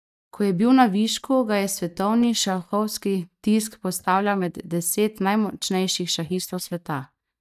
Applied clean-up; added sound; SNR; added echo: neural mask model DeepFilterNet 3.